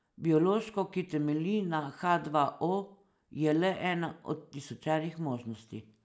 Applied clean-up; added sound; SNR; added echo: none; none; none; none.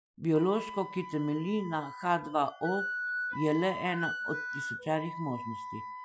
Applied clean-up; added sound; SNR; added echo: classical method Wiener filter.